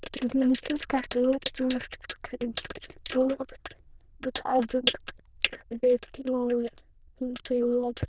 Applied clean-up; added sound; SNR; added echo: neural diffusion model UNIVERSE++.